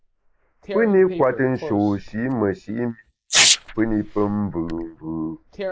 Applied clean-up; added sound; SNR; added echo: neural mask model Resemble Enhance denoiser.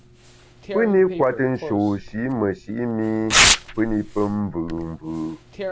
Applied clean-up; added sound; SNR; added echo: none; Tearing; 2 dB; none.